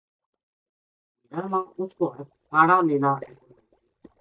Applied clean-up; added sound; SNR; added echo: neural mask model DeepFilterNet 3.